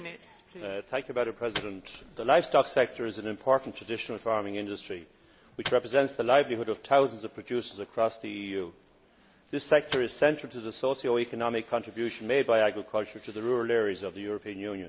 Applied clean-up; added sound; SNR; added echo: none; Microwave oven; 14 dB; none.